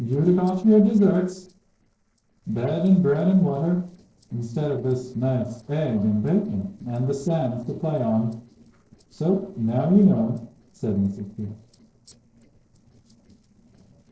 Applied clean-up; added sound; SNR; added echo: neural separator model SepFormer DNS4.